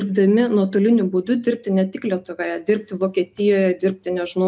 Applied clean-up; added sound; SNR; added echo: none; none; none; none.